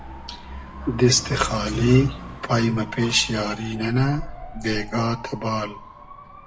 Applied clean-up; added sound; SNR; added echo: none; Motorcycle / Dog; 12 dB; reverberation time 0.4 s.